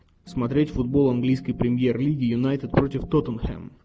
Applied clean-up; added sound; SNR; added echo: none; Organ; 18 dB; none.